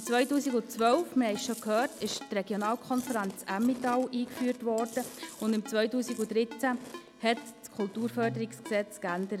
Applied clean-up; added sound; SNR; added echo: none; Chewing, mastication + Ringtone; 16 dB; none.